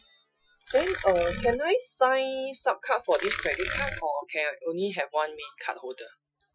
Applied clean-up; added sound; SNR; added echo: classical method Wiener filter.